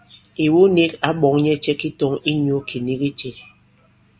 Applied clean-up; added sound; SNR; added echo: none; none; none; none.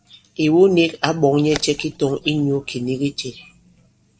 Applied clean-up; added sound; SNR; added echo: neural separator model SepFormer DNS4.